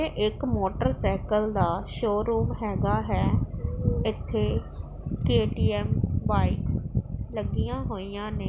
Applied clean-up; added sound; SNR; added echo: none; none; none; none.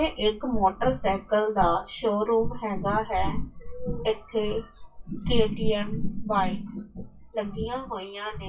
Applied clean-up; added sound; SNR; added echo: classical method WPE with log-MMSE.